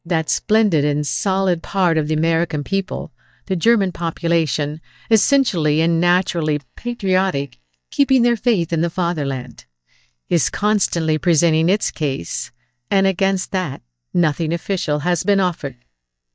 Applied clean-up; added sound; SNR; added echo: neural mask model DeepFilterNet 3.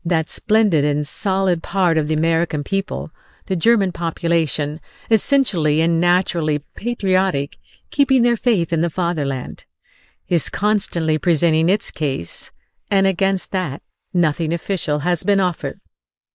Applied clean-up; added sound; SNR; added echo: neural mask model Resemble Enhance denoiser.